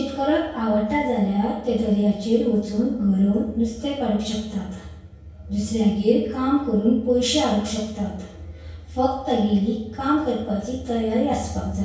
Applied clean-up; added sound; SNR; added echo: none; none; none; reverberation time 0.6 s.